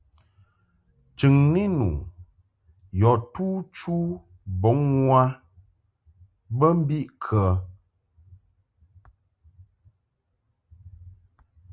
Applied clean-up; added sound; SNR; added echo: none; none; none; none.